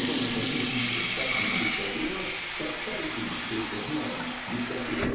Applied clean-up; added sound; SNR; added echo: none; Sink (filling or washing) / Water tap, faucet; -3 dB; reverberation time 0.8 s.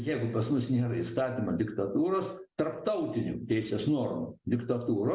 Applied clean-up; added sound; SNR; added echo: none; none; none; none.